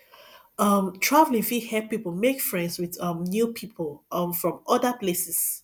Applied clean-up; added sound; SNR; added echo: none; none; none; none.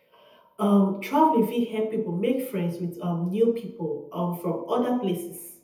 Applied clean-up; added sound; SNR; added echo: none; none; none; reverberation time 0.7 s.